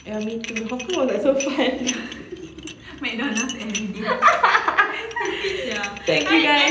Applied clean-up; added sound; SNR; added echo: none; Dishes, pots, and pans; 13 dB; reverberation time 0.9 s.